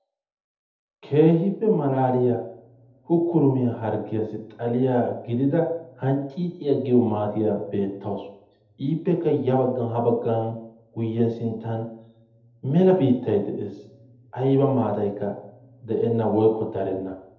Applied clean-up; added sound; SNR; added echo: none; none; none; reverberation time 0.7 s.